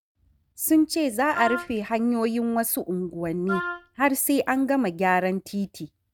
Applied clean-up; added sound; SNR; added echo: neural mask model RNNoise.